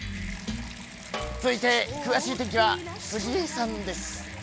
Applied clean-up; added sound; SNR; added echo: none; Rattle (instrument) + Bathtub (filling or washing) / Water tap, faucet; 13 dB; none.